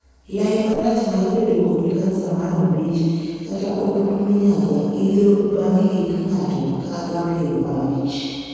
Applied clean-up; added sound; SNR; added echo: neural separator model SepFormer DNS4.